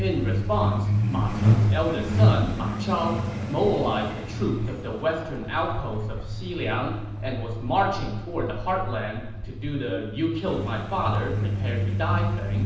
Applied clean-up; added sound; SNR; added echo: none; Truck; -2 dB; reverberation time 0.9 s.